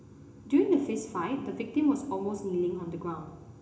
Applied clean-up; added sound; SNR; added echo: none; none; none; reverberation time 0.8 s.